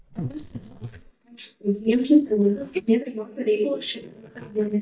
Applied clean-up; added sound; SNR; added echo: neural mask model DeepFilterNet 3.